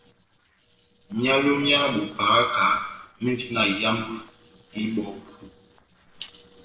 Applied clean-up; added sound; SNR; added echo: neural separator model SepFormer DNS4.